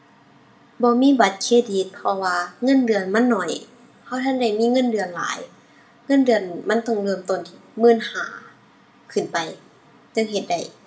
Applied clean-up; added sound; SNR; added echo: none; none; none; reverberation time 0.4 s.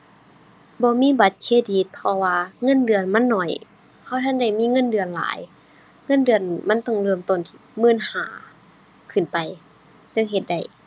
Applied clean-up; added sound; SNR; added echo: none; none; none; none.